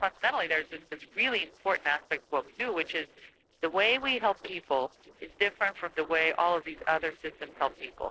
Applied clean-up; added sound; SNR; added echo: neural separator model SepFormer DNS4.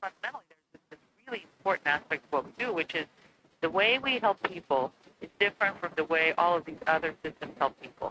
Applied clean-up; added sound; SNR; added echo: neural mask model RNNoise.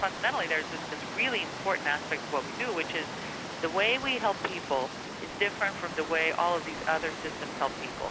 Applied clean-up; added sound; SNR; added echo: none; Water; 7 dB; none.